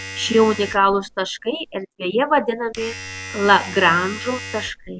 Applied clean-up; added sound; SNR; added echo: none; Domestic sounds, home sounds; 14 dB; none.